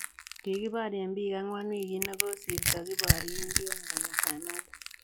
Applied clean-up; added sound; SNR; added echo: classical method log-MMSE.